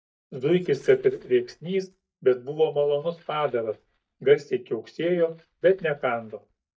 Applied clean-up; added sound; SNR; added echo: neural mask model DeepFilterNet 3.